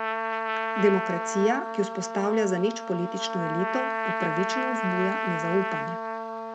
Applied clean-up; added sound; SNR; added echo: none; Trumpet; 2 dB; none.